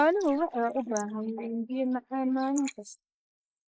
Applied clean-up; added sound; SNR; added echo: neural mask model Resemble Enhance denoiser.